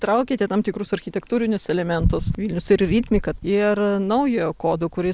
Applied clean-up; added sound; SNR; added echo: none; none; none; none.